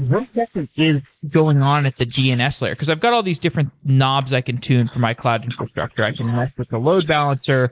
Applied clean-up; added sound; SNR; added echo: neural mask model Resemble Enhance denoiser.